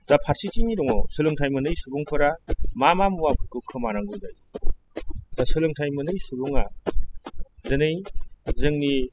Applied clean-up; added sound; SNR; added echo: classical method spectral subtraction.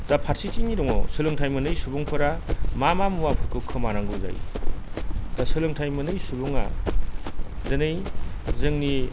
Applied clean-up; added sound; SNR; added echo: none; Run; -5 dB; none.